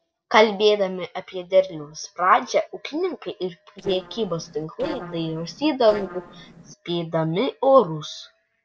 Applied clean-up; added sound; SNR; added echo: neural separator model SepFormer DNS4.